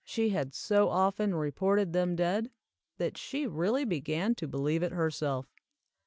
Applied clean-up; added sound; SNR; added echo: none; none; none; none.